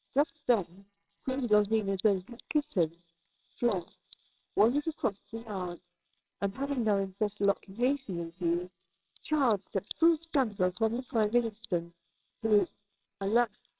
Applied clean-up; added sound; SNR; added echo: neural separator model SepFormer WHAMR!.